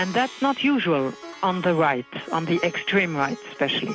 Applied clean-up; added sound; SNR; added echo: none; Plucked string instrument; 17 dB; none.